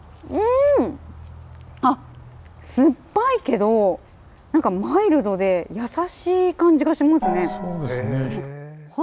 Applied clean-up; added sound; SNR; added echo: none; Gong; 7 dB; none.